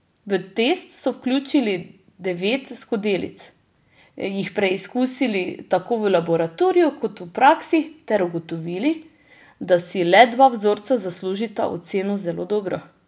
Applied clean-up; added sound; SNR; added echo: none; none; none; none.